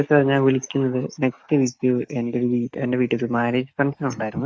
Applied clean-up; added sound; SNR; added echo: neural mask model DeepFilterNet 3.